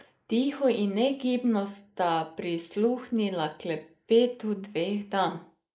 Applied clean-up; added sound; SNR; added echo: neural mask model Resemble Enhance denoiser.